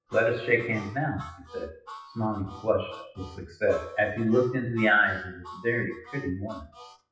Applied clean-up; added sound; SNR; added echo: classical method WPE with log-MMSE.